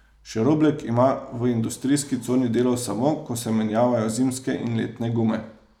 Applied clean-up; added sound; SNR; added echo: none; none; none; none.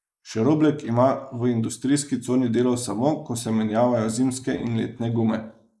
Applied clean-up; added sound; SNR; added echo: neural mask model Resemble Enhance denoiser.